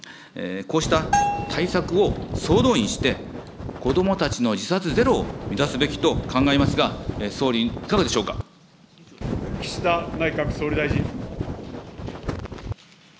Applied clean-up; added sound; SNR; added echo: none; Bell + Wind; 4 dB; none.